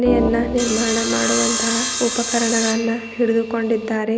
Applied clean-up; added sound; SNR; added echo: none; Sawing + Organ; 4 dB; none.